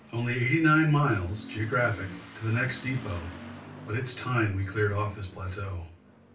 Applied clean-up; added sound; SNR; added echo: none; Motorcycle / Accelerating, revving, vroom; 16 dB; reverberation time 0.3 s.